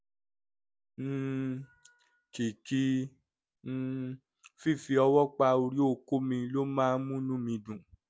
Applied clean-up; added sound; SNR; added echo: none; none; none; none.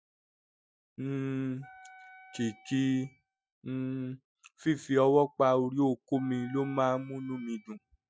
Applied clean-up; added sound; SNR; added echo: classical method spectral subtraction.